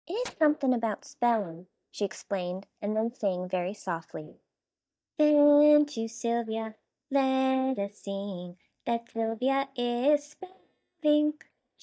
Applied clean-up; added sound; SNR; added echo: neural mask model DeepFilterNet 3.